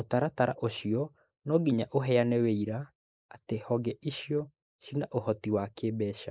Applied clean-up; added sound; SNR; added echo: neural mask model Resemble Enhance denoiser.